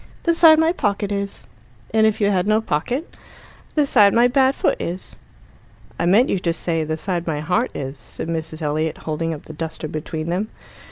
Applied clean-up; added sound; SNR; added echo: none; none; none; none.